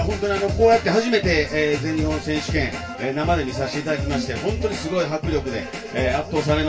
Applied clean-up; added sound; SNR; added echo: none; Tabla; 19 dB; reverberation time 0.2 s.